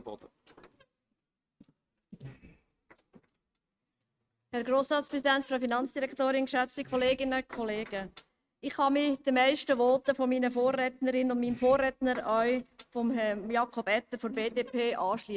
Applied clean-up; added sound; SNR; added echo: neural mask model RNNoise.